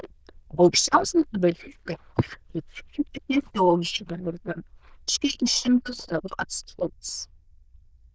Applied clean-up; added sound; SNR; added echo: neural diffusion model UNIVERSE++.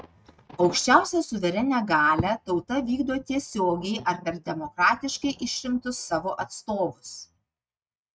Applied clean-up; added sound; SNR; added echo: neural mask model RNNoise.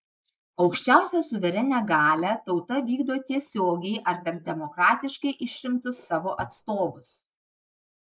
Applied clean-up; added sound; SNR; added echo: neural mask model Resemble Enhance denoiser.